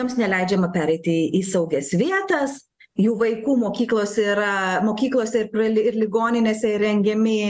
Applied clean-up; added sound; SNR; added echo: none; none; none; none.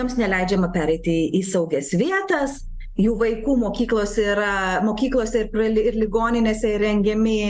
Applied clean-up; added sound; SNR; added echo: none; Growling; 15 dB; none.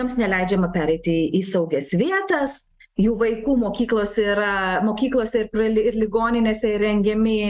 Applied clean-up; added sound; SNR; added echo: neural mask model RNNoise.